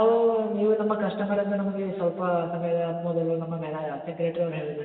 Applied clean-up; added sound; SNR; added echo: none; none; none; reverberation time 2.4 s.